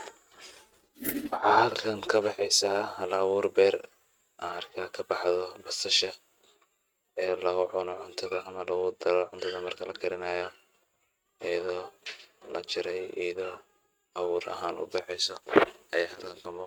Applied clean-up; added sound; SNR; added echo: neural mask model RNNoise.